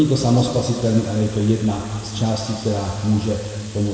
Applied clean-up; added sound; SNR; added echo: none; Water tap, faucet; 20 dB; reverberation time 2.2 s.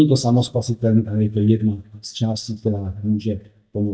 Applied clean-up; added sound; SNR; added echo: neural mask model DeepFilterNet 3.